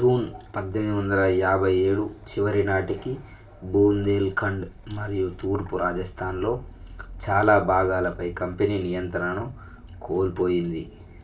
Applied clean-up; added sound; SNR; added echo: none; Engine starting / Motor vehicle (road); 19 dB; reverberation time 0.2 s.